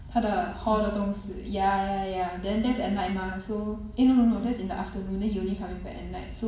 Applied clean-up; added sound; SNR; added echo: none; Whoosh, swoosh, swish; 16 dB; reverberation time 0.7 s.